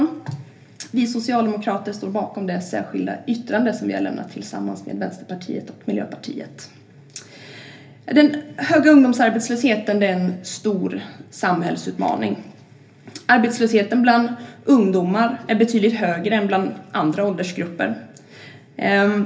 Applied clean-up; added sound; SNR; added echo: none; none; none; reverberation time 0.3 s.